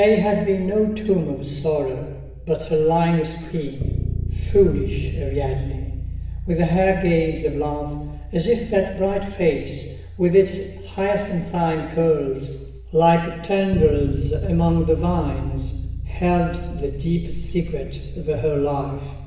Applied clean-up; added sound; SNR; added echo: none; Bass guitar; 8 dB; reverberation time 1.1 s.